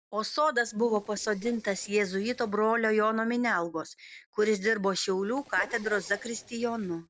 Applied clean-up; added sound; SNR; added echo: neural separator model SepFormer DNS4.